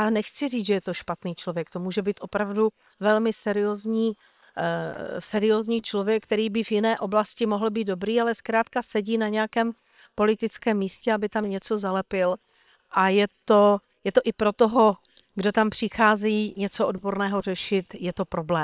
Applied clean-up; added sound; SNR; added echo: neural separator model SepFormer WHAM!.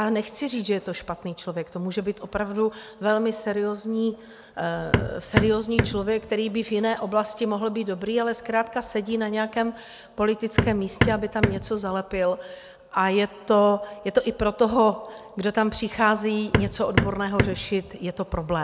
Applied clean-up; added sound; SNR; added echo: none; Hammer; 0 dB; none.